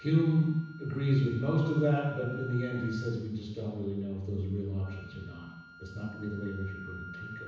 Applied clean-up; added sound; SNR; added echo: none; Wind instrument, woodwind instrument; 17 dB; reverberation time 1.1 s.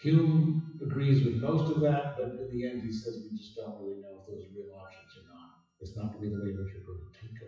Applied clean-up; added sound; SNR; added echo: classical method WPE with log-MMSE.